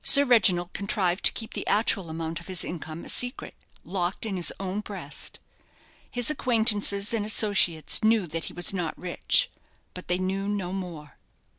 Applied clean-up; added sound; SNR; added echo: none; none; none; none.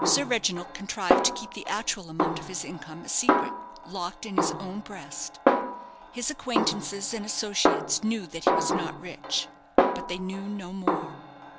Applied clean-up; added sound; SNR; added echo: none; Snare drum; -3 dB; none.